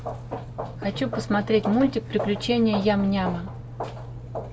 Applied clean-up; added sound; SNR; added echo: none; Walk, footsteps; 19 dB; none.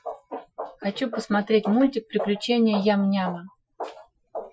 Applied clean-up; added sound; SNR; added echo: classical method Wiener filter.